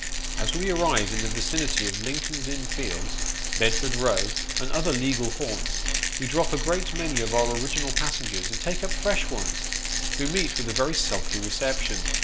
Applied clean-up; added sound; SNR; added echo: none; Rattle; 1 dB; none.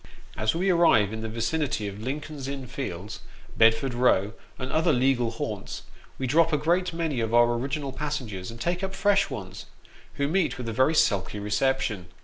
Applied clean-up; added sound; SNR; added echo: none; none; none; none.